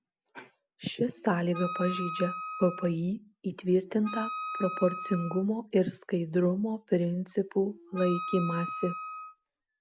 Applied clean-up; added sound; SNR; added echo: none; Wind instrument, woodwind instrument; 9 dB; none.